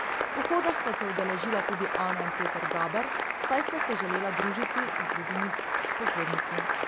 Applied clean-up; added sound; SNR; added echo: none; Applause; -3 dB; none.